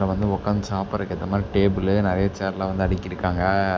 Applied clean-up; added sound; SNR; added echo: none; none; none; none.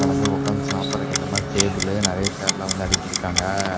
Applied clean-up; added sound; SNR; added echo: none; Acoustic guitar + Clock; -1 dB; none.